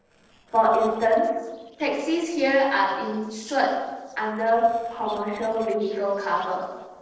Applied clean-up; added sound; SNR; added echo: neural separator model SepFormer DNS4.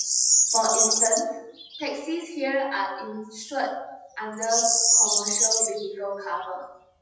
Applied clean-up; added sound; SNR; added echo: classical method WPE with log-MMSE.